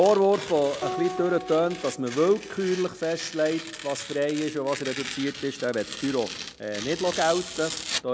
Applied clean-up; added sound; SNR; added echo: none; Acoustic guitar + Tearing; 10 dB; none.